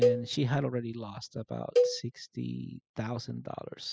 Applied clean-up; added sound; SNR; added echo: classical method spectral subtraction.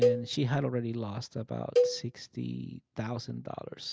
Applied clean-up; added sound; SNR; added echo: none; Cowbell; -2 dB; none.